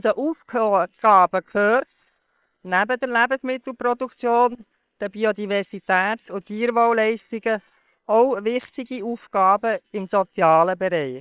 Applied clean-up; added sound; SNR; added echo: neural separator model SepFormer WHAM!.